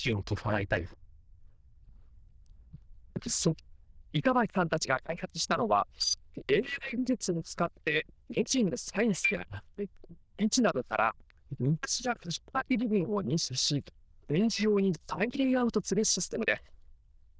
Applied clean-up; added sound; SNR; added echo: neural diffusion model UNIVERSE++.